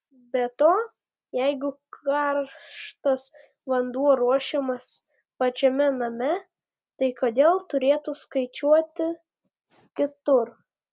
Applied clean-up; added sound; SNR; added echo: none; none; none; none.